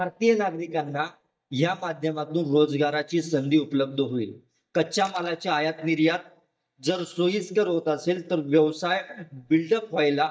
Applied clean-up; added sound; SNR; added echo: neural mask model DeepFilterNet 3.